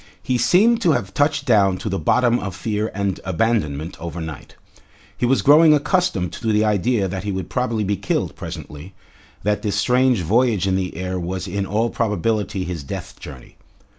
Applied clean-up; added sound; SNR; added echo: none; none; none; none.